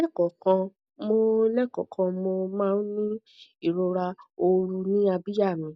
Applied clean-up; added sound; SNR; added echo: none; none; none; none.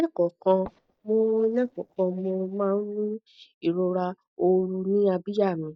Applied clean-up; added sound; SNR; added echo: neural mask model DeepFilterNet 3.